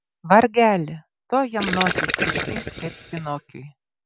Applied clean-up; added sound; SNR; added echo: none; Gurgling; 4 dB; none.